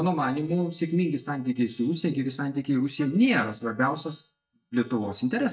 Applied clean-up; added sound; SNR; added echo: neural mask model DeepFilterNet 3.